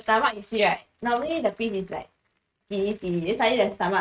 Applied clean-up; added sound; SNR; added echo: neural mask model RNNoise.